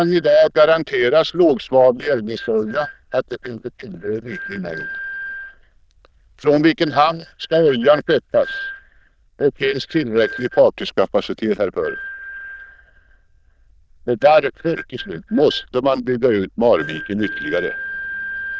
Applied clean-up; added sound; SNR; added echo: neural diffusion model UNIVERSE++.